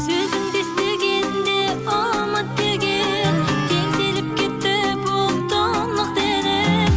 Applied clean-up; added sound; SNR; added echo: none; Wind instrument, woodwind instrument; 8 dB; none.